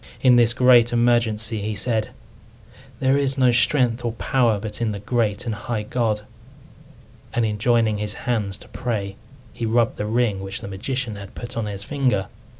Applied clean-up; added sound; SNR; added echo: none; none; none; none.